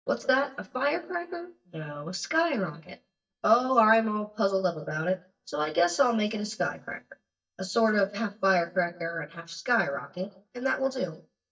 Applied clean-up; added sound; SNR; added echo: neural mask model DeepFilterNet 3.